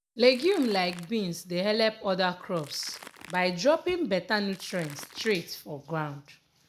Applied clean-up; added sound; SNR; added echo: none; Crackle; 19 dB; none.